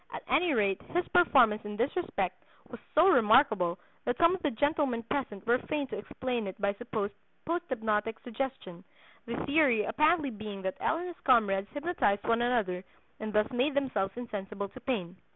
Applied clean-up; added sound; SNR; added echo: none; none; none; none.